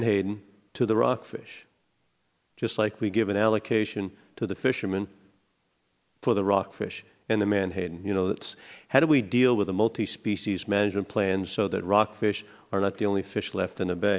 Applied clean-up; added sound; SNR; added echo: none; none; none; none.